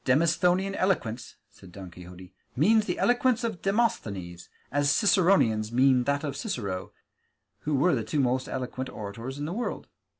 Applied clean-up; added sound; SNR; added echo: none; none; none; none.